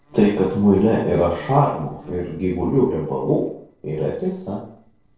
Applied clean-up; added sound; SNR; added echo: neural separator model SepFormer DNS4.